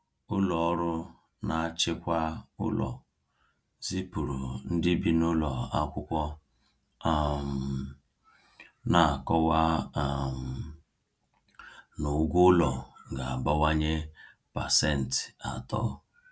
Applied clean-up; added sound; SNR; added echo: none; none; none; none.